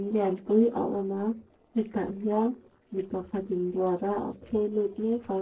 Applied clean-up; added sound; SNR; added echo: neural separator model SepFormer DNS4.